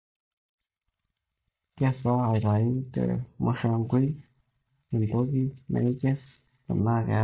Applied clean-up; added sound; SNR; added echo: neural mask model DeepFilterNet 3.